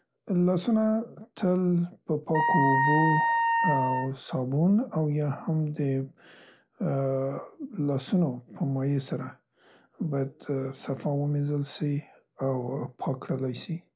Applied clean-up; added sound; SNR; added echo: none; Wind instrument, woodwind instrument; -3 dB; none.